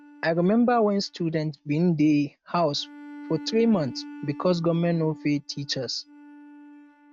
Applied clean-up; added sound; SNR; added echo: neural mask model RNNoise.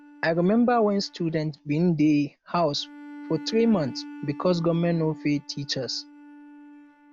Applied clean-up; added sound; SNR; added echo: none; Bowed string instrument; 18 dB; none.